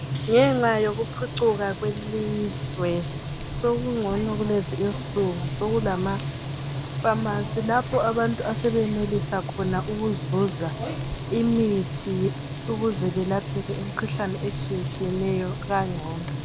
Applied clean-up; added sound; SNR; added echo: none; Frying (food); 4 dB; none.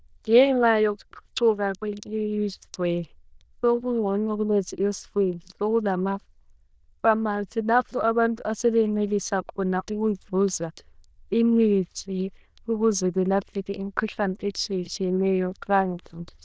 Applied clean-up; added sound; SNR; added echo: neural diffusion model UNIVERSE++.